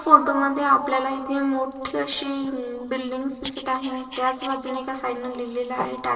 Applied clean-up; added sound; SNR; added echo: neural separator model SepFormer DNS4.